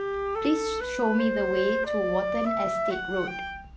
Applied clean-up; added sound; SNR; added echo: none; Wind instrument, woodwind instrument; 0 dB; none.